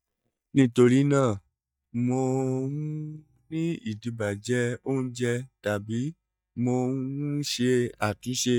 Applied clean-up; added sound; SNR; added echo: neural mask model DeepFilterNet 3.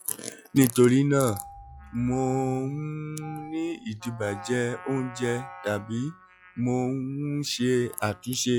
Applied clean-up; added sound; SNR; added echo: classical method log-MMSE.